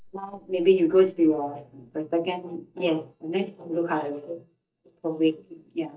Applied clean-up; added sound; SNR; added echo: neural mask model DeepFilterNet 3.